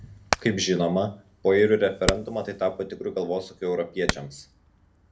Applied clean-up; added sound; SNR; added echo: none; Hammer; 9 dB; reverberation time 0.3 s.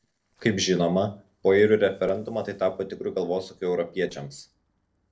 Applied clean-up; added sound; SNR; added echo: neural separator model SepFormer DNS4.